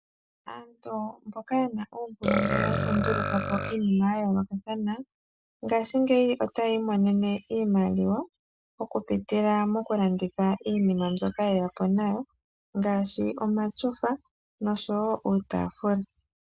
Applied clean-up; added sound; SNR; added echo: none; Burping, eructation; 3 dB; none.